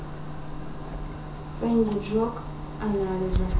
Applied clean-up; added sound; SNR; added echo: none; Clock; 3 dB; reverberation time 0.7 s.